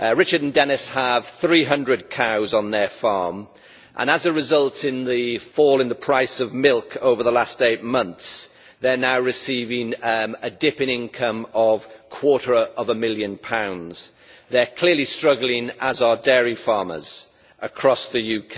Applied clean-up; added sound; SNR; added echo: none; none; none; none.